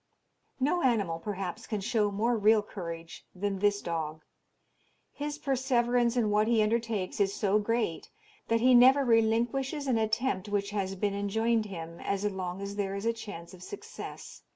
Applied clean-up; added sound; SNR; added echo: none; none; none; none.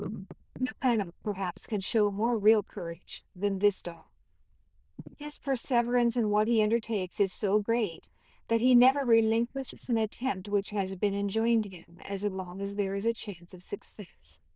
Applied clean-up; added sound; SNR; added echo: neural diffusion model UNIVERSE++.